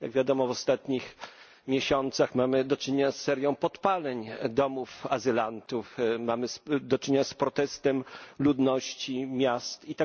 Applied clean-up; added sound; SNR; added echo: none; none; none; none.